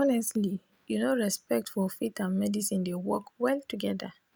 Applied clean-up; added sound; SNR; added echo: none; none; none; none.